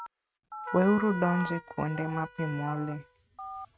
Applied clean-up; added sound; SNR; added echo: neural mask model RNNoise.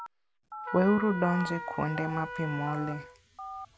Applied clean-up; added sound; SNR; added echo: none; Telephone + Trumpet; 8 dB; none.